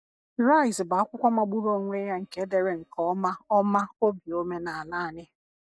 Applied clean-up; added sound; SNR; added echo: neural mask model DeepFilterNet 3.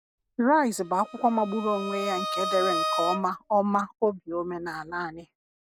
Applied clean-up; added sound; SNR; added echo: none; Bowed string instrument; 5 dB; none.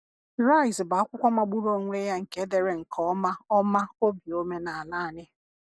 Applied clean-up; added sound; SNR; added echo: none; none; none; none.